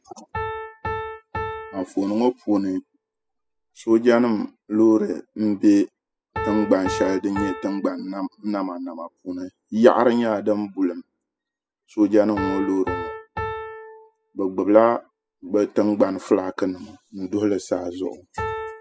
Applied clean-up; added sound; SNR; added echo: classical method spectral subtraction.